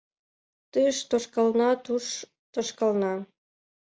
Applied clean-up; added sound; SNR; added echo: none; none; none; none.